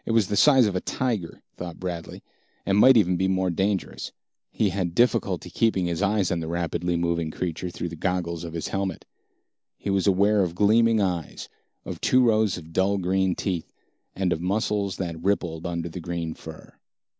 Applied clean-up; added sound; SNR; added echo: none; none; none; none.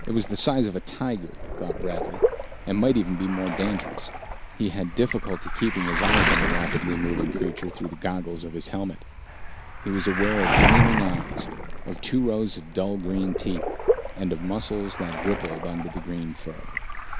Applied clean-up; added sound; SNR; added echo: none; Waves, surf; 0 dB; none.